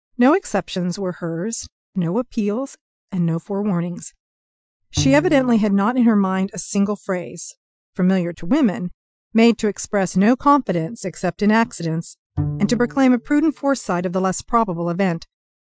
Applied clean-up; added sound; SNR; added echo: classical method Wiener filter.